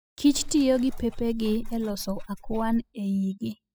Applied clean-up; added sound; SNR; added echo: classical method spectral subtraction.